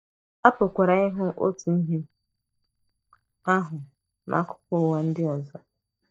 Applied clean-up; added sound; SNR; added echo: neural mask model DeepFilterNet 3.